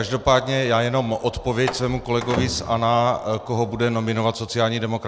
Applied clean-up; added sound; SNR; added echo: none; Slam; 12 dB; none.